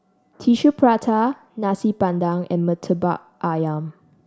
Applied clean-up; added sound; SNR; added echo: none; none; none; none.